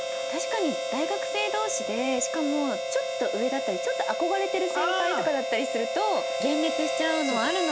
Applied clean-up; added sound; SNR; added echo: none; Harmonica; 1 dB; none.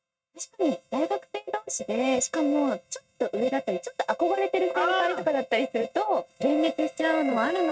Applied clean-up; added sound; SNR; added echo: neural mask model RNNoise.